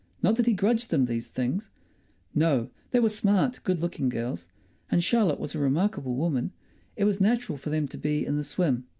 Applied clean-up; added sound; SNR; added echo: none; none; none; none.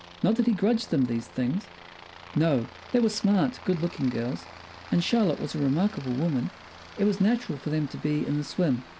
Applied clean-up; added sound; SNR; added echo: none; Aircraft; 19 dB; none.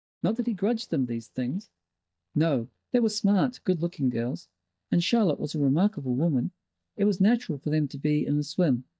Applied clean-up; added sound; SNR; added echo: neural mask model DeepFilterNet 3.